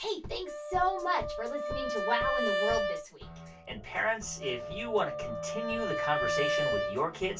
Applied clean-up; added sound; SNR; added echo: none; Wind instrument, woodwind instrument; 0 dB; reverberation time 0.2 s.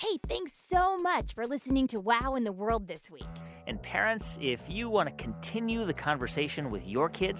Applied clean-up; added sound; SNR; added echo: none; none; none; none.